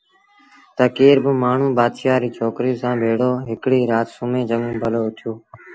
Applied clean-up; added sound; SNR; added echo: none; none; none; none.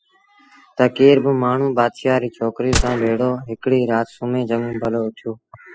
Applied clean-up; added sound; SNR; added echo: classical method spectral subtraction.